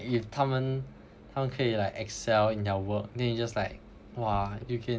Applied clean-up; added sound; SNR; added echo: none; none; none; none.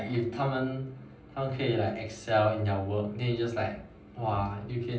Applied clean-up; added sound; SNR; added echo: none; none; none; reverberation time 0.6 s.